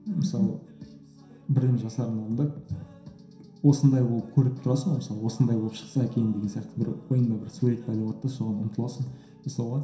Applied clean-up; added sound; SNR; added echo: none; none; none; reverberation time 0.7 s.